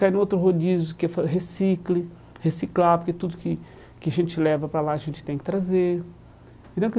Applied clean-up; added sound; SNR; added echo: none; none; none; none.